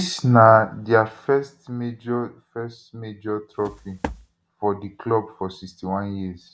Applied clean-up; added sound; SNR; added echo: none; Walk, footsteps; 12 dB; none.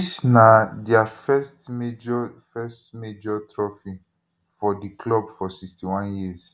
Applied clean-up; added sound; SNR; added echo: none; none; none; none.